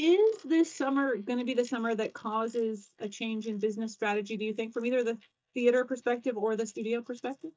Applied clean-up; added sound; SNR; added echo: neural mask model DeepFilterNet 3.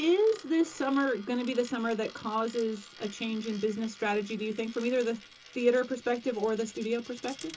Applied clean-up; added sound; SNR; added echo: none; Coin (dropping); 20 dB; reverberation time 0.2 s.